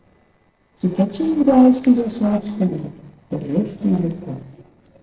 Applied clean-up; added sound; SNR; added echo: neural separator model SepFormer DNS4.